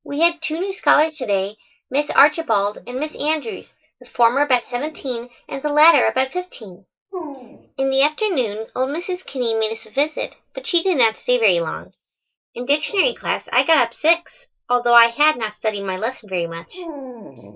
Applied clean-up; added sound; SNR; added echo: neural mask model Resemble Enhance denoiser.